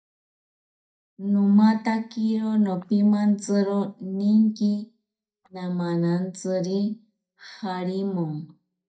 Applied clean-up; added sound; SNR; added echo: neural mask model DeepFilterNet 3.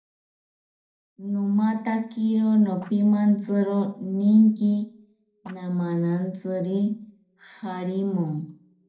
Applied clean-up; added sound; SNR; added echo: neural separator model SepFormer DNS4.